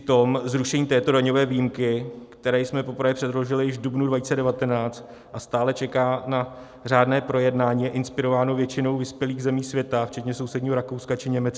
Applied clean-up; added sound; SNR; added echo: none; none; none; none.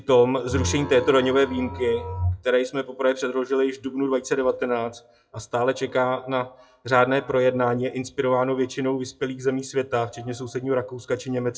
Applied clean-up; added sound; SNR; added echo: classical method WPE with log-MMSE.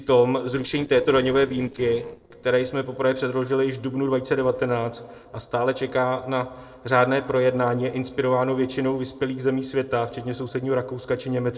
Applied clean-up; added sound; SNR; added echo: neural separator model SepFormer DNS4.